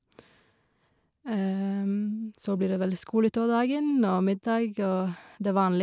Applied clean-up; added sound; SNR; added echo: none; none; none; none.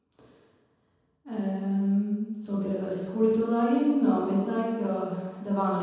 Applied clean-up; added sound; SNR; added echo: none; none; none; reverberation time 1.2 s.